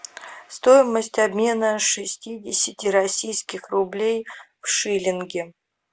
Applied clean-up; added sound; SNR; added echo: none; none; none; none.